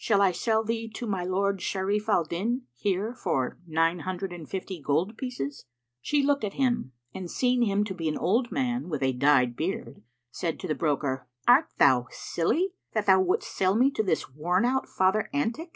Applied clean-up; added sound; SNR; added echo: none; none; none; none.